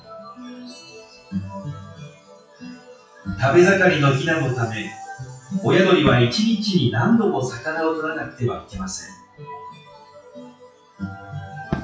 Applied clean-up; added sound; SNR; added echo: classical method WPE with log-MMSE.